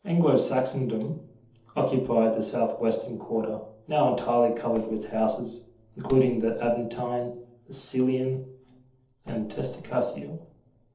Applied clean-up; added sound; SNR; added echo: neural separator model SepFormer DNS4.